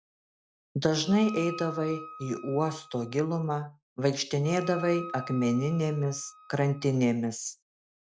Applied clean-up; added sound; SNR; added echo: none; Wind instrument, woodwind instrument; 16 dB; none.